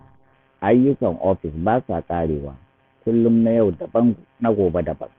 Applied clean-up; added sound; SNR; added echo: none; none; none; none.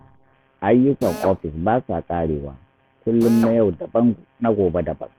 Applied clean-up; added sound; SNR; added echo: none; Drill; 13 dB; none.